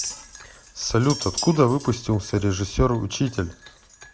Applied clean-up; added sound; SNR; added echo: none; Chink, clink; 14 dB; none.